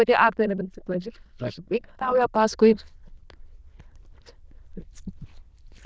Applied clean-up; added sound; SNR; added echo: neural diffusion model UNIVERSE++.